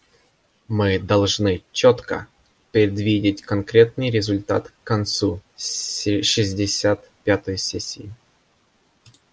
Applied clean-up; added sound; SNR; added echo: none; none; none; none.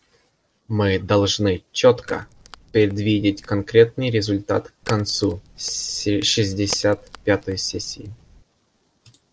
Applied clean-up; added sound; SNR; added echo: neural separator model SepFormer DNS4.